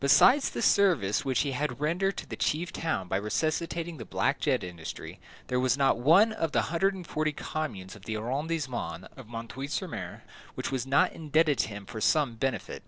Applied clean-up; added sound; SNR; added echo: none; none; none; none.